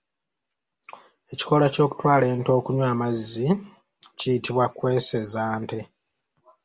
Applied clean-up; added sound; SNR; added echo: none; none; none; none.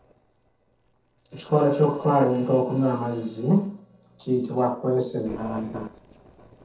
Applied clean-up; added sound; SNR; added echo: neural separator model SepFormer DNS4.